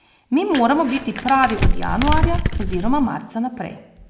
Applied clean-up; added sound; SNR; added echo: none; Crumpling, crinkling; 0 dB; none.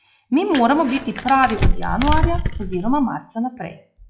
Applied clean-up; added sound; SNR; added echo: classical method log-MMSE.